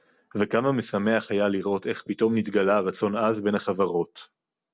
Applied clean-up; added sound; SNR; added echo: none; none; none; none.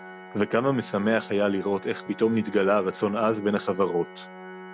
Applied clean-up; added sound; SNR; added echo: none; Organ; 17 dB; none.